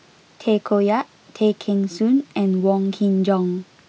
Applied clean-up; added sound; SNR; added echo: none; none; none; none.